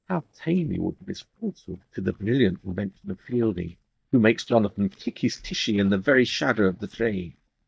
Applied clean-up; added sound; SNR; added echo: neural mask model DeepFilterNet 3.